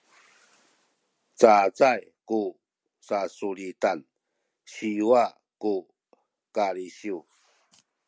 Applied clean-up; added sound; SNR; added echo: none; none; none; none.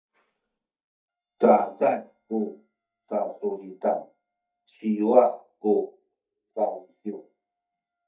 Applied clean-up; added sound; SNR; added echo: neural mask model DeepFilterNet 3.